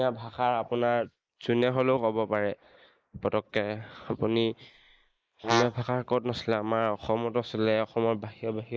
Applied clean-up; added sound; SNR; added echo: neural mask model Resemble Enhance denoiser.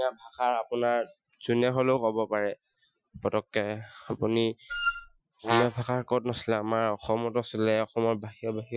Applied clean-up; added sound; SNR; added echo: classical method Wiener filter.